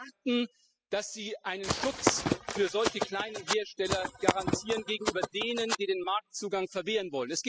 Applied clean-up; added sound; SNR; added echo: classical method spectral subtraction.